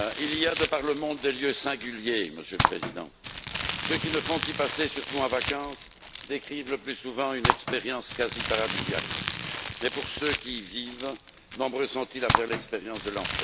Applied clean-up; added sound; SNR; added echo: none; Crumpling, crinkling; 2 dB; none.